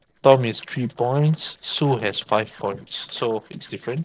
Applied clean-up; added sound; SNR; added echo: neural separator model SepFormer DNS4.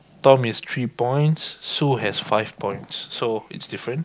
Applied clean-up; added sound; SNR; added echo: none; none; none; none.